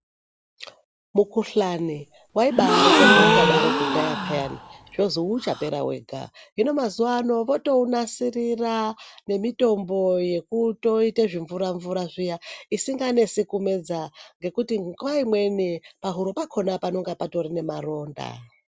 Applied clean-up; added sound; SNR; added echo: none; Gasp; -4 dB; none.